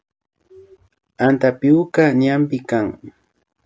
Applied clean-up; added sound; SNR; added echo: none; none; none; none.